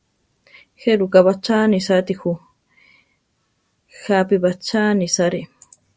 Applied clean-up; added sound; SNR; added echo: none; none; none; none.